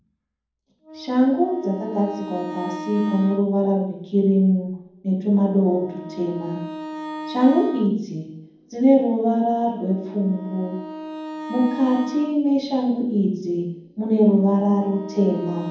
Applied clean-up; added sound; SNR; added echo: none; Wind instrument, woodwind instrument; 15 dB; reverberation time 1.2 s.